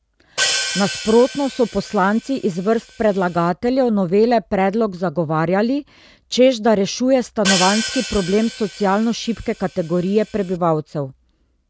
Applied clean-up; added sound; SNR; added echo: none; Hi-hat; 8 dB; none.